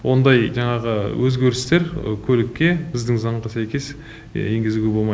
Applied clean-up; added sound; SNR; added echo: none; none; none; none.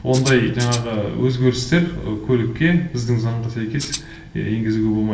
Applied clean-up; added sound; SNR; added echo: none; Rattle (instrument); 11 dB; reverberation time 0.9 s.